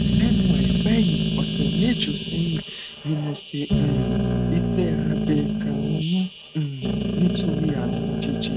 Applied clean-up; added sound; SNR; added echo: neural mask model RNNoise.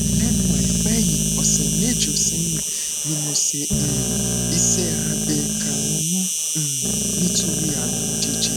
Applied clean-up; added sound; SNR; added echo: none; Insect + Growling; -5 dB; none.